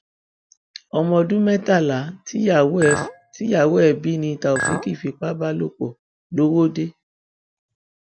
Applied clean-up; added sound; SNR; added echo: none; Chink, clink; 7 dB; none.